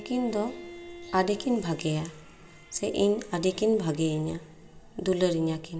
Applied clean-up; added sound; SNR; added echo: none; Bowed string instrument; 20 dB; reverberation time 0.7 s.